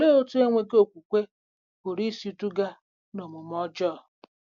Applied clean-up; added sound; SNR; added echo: none; none; none; none.